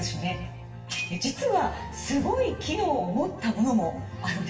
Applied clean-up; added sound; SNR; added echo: none; none; none; reverberation time 0.9 s.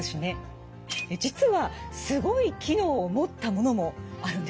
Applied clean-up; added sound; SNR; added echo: none; none; none; none.